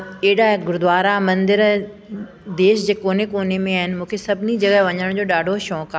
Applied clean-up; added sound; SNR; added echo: none; none; none; none.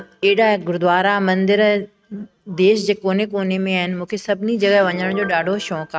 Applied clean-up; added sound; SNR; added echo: neural mask model RNNoise.